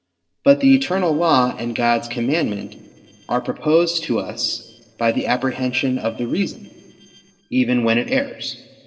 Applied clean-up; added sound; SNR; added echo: neural separator model SepFormer DNS4.